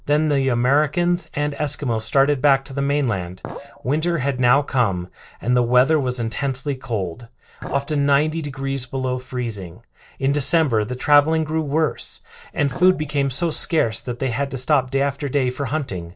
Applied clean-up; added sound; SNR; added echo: neural separator model SepFormer DNS4.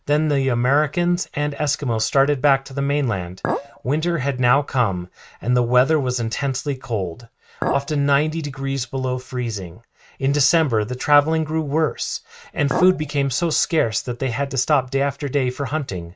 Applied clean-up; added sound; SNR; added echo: neural mask model RNNoise.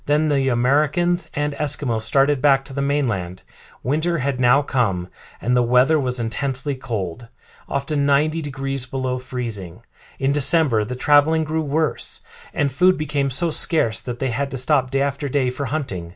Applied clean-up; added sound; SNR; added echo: none; none; none; none.